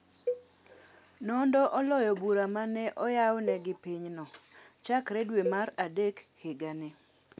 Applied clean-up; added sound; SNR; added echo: none; Cowbell; 10 dB; none.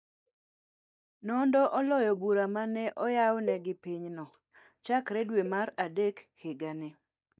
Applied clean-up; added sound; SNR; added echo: neural mask model DeepFilterNet 3.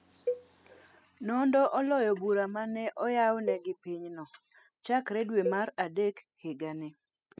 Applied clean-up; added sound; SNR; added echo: classical method spectral subtraction.